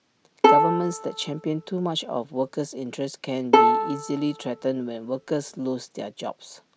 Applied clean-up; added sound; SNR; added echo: none; Bowed string instrument; -4 dB; none.